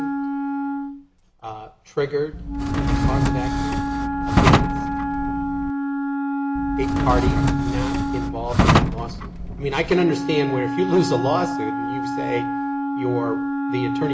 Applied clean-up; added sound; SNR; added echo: none; Drawer open or close + Wind instrument, woodwind instrument; -4 dB; none.